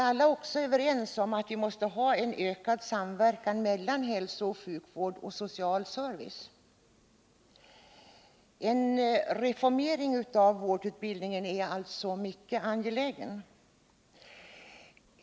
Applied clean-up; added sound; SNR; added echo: none; none; none; none.